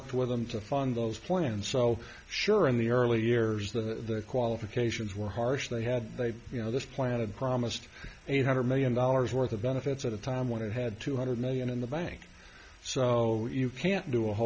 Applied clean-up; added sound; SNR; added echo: none; none; none; none.